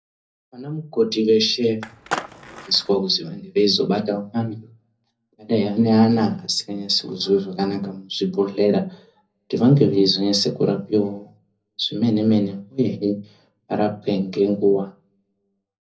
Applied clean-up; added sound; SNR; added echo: none; Skateboard; 10 dB; reverberation time 0.4 s.